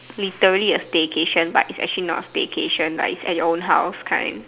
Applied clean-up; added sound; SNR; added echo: none; none; none; none.